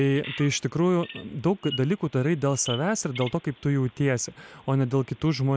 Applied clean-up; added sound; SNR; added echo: none; Bird vocalization, bird call, bird song; 18 dB; none.